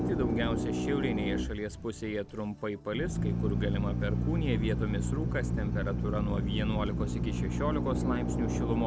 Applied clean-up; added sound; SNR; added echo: none; Drill; -4 dB; none.